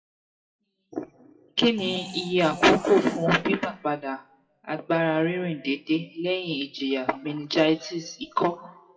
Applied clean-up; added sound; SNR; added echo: classical method WPE with log-MMSE.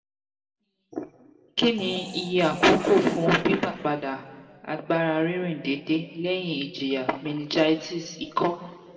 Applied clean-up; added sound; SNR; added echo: none; Fart; 17 dB; reverberation time 1.5 s.